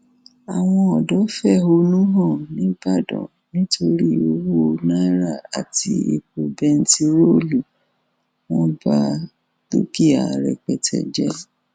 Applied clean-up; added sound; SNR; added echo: none; none; none; none.